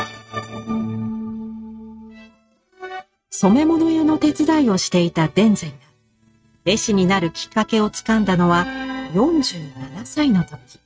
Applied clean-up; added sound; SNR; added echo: neural mask model RNNoise.